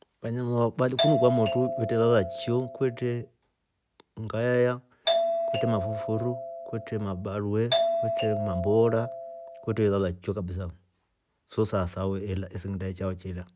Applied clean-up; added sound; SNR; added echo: none; Doorbell; 2 dB; none.